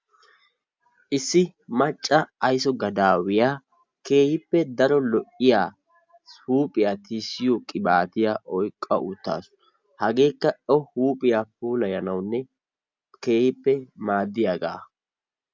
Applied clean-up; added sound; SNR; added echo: none; none; none; none.